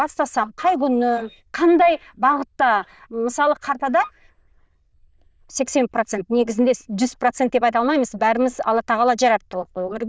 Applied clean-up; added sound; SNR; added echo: neural diffusion model UNIVERSE++.